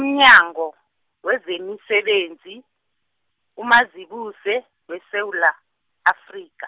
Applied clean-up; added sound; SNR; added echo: none; none; none; none.